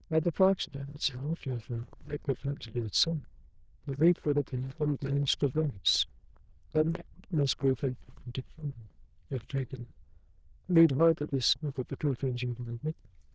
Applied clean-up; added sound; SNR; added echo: neural diffusion model UNIVERSE++.